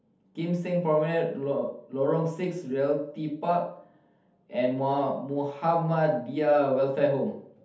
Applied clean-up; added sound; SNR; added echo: none; none; none; reverberation time 0.6 s.